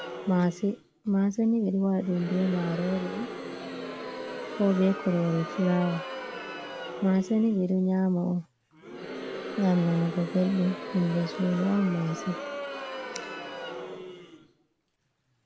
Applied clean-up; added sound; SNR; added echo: none; Crowd; 10 dB; none.